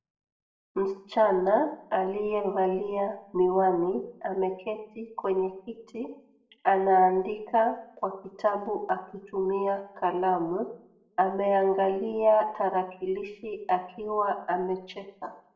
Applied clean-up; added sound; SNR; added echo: none; none; none; reverberation time 0.5 s.